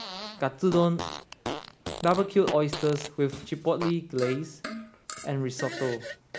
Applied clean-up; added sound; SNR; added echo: none; Fart; 10 dB; none.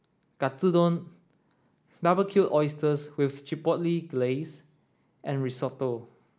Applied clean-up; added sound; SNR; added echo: none; none; none; none.